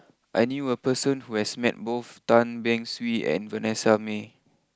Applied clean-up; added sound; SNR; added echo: none; none; none; none.